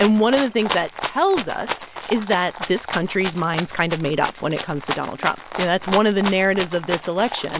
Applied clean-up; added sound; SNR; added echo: none; Rattle (instrument); 9 dB; none.